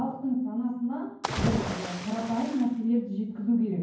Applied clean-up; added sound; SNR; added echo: none; Splash, splatter; 5 dB; reverberation time 0.9 s.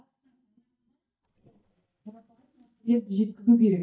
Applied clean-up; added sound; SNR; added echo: neural mask model DeepFilterNet 3.